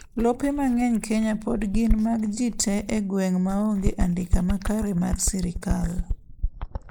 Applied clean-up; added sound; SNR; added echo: neural mask model Resemble Enhance denoiser.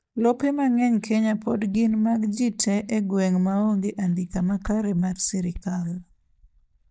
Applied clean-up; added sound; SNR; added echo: neural mask model DeepFilterNet 3.